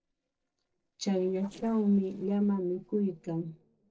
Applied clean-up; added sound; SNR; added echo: neural separator model SepFormer DNS4.